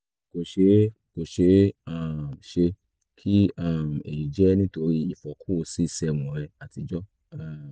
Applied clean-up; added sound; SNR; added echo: none; none; none; none.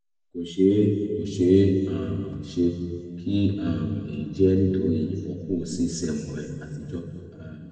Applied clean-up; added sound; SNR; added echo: none; none; none; reverberation time 2.0 s.